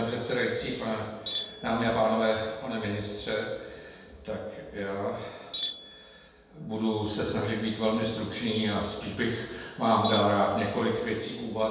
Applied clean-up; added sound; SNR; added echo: none; Tools; 6 dB; reverberation time 1.1 s.